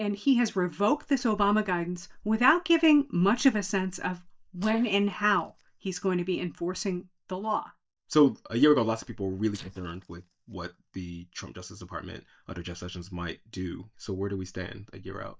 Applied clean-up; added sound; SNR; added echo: neural mask model DeepFilterNet 3.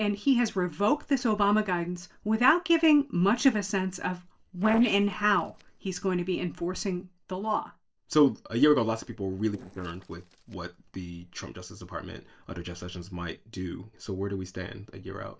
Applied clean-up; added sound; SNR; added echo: neural separator model SepFormer DNS4.